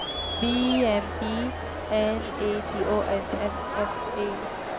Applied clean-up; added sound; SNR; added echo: none; Crowd; 3 dB; none.